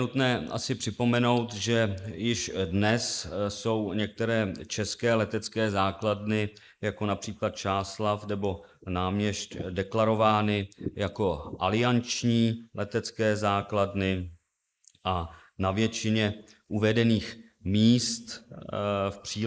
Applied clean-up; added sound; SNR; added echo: neural mask model Resemble Enhance denoiser.